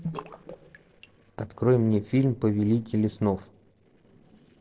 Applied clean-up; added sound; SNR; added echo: neural separator model SepFormer DNS4.